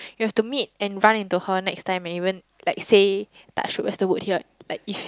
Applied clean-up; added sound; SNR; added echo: none; none; none; none.